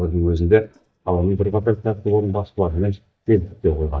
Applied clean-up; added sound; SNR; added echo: neural mask model DeepFilterNet 3.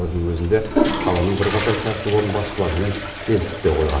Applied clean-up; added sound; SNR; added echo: none; Toilet flush / Water; 4 dB; reverberation time 0.8 s.